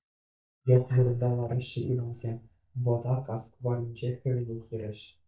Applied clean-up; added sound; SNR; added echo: neural mask model DeepFilterNet 3.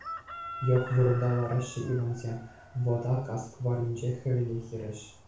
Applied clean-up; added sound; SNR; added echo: none; Chicken, rooster; 15 dB; reverberation time 0.4 s.